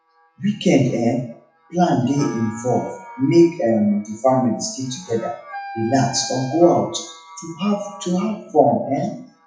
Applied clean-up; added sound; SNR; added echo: classical method WPE with log-MMSE.